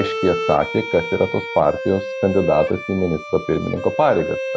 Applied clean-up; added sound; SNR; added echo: none; Bowed string instrument; 7 dB; none.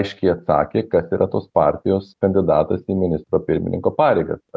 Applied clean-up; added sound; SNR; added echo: none; none; none; none.